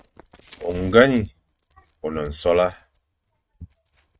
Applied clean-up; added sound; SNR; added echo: neural mask model RNNoise.